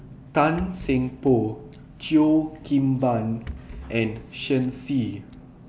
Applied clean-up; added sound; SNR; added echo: none; Rattle / Breathing; 20 dB; none.